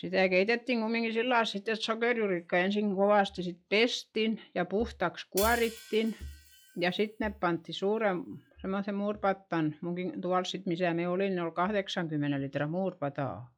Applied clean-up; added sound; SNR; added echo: classical method log-MMSE.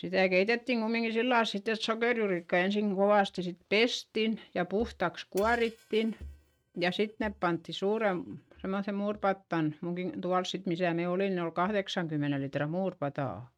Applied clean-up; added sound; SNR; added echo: neural mask model RNNoise.